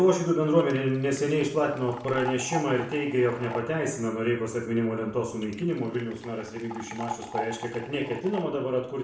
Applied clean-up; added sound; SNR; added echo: none; Liquid; 12 dB; reverberation time 0.5 s.